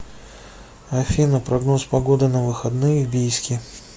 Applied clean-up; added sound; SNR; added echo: none; none; none; none.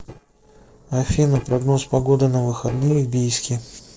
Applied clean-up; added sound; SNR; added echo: neural separator model SepFormer DNS4.